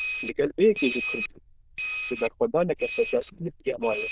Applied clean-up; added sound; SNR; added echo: neural diffusion model UNIVERSE++.